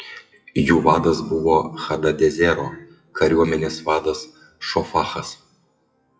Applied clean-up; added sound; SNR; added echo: classical method WPE with log-MMSE.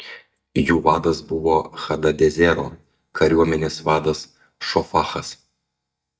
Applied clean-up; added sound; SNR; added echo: neural mask model DeepFilterNet 3.